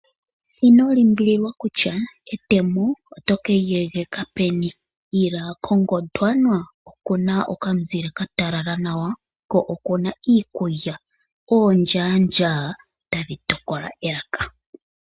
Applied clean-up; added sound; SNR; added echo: none; none; none; none.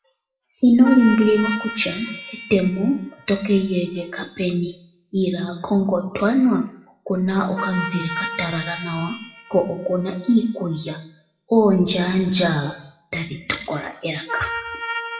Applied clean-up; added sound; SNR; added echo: classical method WPE with log-MMSE.